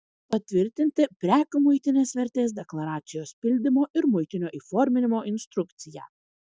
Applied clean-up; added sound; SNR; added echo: none; none; none; none.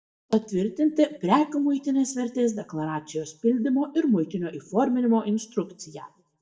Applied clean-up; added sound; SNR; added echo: none; none; none; reverberation time 0.4 s.